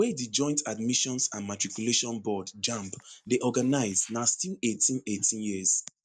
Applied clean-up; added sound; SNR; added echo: neural mask model DeepFilterNet 3.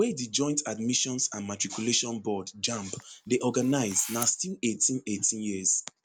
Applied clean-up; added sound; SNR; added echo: none; Camera; 14 dB; none.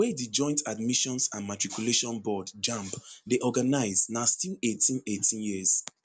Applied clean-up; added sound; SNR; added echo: none; none; none; none.